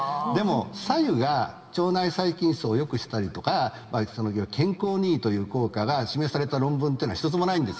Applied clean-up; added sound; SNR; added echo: none; none; none; reverberation time 2.4 s.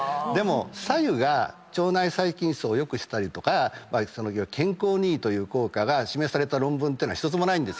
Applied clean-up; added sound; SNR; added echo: none; none; none; none.